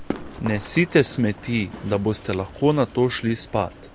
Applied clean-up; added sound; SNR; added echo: none; Run; 15 dB; none.